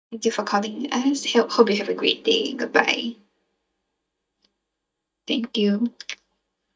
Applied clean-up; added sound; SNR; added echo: neural mask model DeepFilterNet 3.